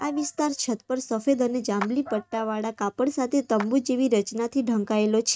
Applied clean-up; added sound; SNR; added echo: neural mask model RNNoise.